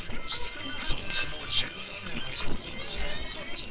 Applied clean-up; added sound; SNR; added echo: neural separator model SepFormer WHAMR!.